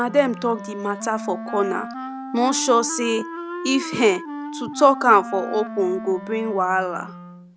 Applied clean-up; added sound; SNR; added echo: none; Wind instrument, woodwind instrument; 11 dB; none.